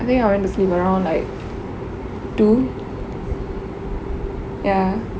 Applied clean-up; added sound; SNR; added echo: none; none; none; none.